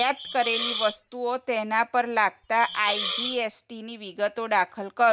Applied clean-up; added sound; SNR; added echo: none; Hiss; 6 dB; none.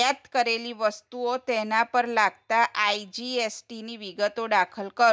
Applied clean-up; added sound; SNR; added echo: none; none; none; none.